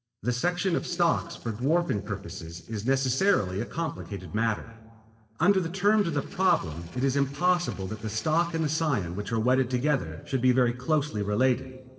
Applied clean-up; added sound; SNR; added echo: neural separator model SepFormer DNS4.